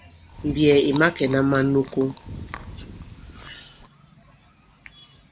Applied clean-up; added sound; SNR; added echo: none; Chewing, mastication; 16 dB; none.